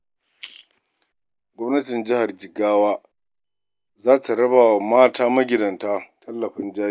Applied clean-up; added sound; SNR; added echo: none; none; none; none.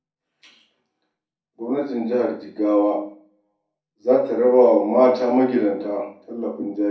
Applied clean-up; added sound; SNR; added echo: none; none; none; reverberation time 0.5 s.